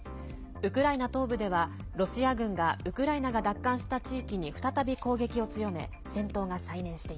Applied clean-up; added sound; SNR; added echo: none; none; none; none.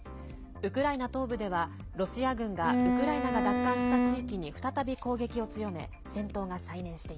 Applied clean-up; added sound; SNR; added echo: none; Bowed string instrument; -5 dB; none.